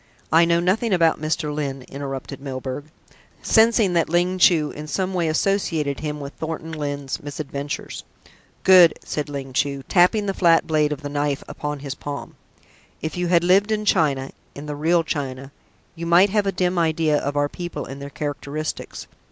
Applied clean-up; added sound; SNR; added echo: none; none; none; none.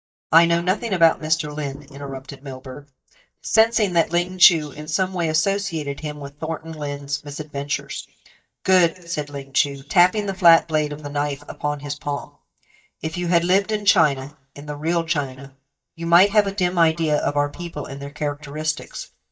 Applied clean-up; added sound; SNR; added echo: neural mask model DeepFilterNet 3.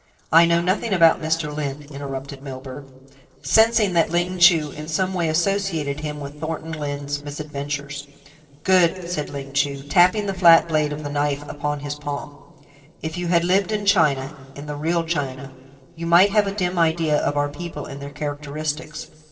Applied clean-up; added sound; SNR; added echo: neural separator model SepFormer DNS4.